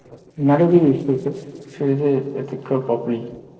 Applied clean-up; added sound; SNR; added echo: neural separator model SepFormer DNS4.